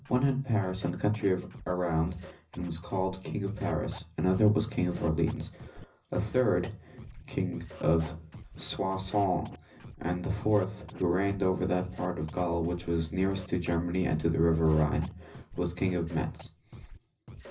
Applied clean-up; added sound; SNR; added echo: none; Scratching (performance technique); 19 dB; reverberation time 0.4 s.